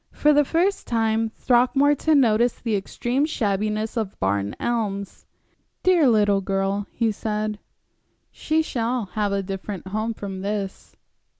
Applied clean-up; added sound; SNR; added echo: none; none; none; none.